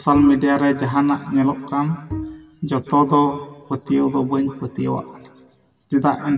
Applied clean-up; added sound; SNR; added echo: none; Bowed string instrument; 12 dB; reverberation time 1.4 s.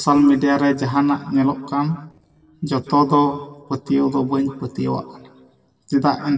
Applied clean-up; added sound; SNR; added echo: neural separator model SepFormer DNS4.